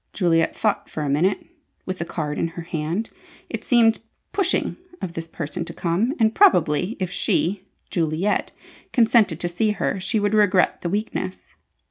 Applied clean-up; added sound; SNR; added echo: none; none; none; none.